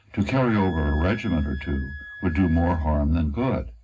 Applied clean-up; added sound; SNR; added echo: none; Wind instrument, woodwind instrument; 18 dB; reverberation time 0.4 s.